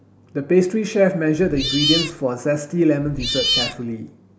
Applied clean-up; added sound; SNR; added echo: none; Cat; 2 dB; none.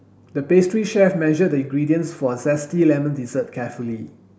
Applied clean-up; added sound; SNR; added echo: none; none; none; none.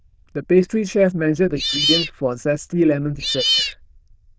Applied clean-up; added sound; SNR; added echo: neural diffusion model UNIVERSE++.